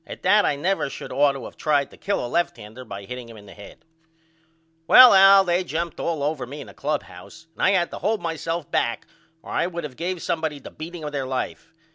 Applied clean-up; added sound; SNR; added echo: none; none; none; none.